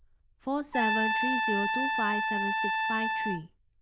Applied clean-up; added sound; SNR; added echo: neural diffusion model UNIVERSE++.